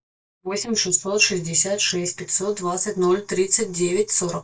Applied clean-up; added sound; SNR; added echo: neural mask model DeepFilterNet 3.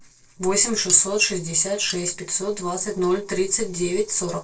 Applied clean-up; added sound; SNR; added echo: neural separator model SepFormer DNS4.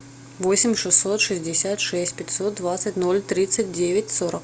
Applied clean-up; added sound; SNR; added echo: none; none; none; none.